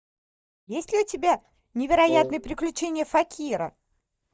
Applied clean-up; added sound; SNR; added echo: neural mask model DeepFilterNet 3.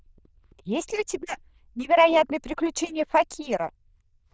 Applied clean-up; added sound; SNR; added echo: neural diffusion model UNIVERSE++.